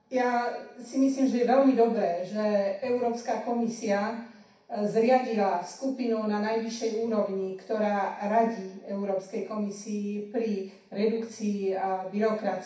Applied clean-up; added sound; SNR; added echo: none; none; none; reverberation time 0.6 s.